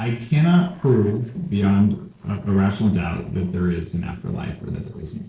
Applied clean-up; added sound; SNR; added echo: neural separator model SepFormer DNS4.